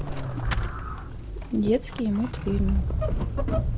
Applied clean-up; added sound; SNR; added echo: none; Squeak / Accelerating, revving, vroom / Vehicle; -2 dB; none.